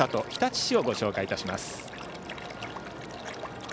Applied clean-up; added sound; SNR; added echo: none; Liquid; 12 dB; none.